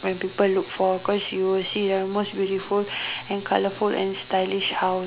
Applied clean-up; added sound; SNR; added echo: none; none; none; none.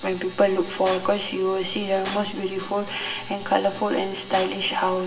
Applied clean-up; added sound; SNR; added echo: none; Shatter; 14 dB; reverberation time 1.3 s.